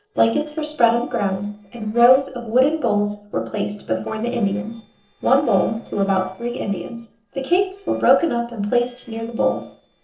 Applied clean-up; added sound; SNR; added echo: neural separator model SepFormer DNS4.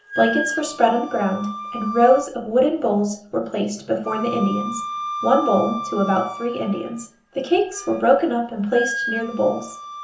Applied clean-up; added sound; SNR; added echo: none; Wind instrument, woodwind instrument; 10 dB; reverberation time 0.8 s.